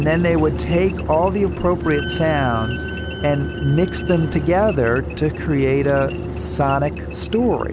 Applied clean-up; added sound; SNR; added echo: none; Wind instrument, woodwind instrument; 17 dB; none.